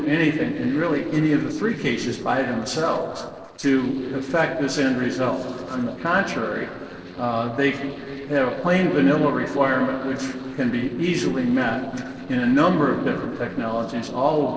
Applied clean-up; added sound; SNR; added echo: neural separator model SepFormer DNS4.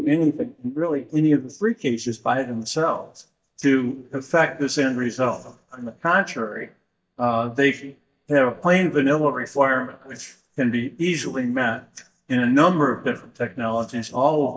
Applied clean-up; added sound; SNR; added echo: neural mask model DeepFilterNet 3.